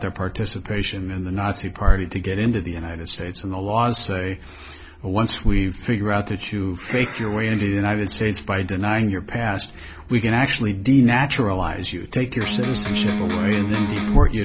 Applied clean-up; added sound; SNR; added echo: none; Electric guitar; 2 dB; none.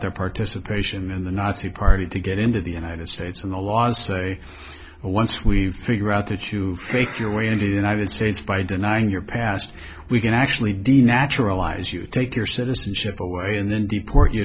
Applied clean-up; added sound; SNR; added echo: none; none; none; none.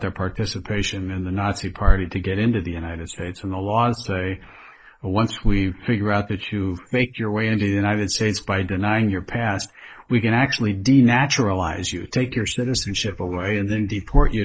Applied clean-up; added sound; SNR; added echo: neural mask model Resemble Enhance denoiser.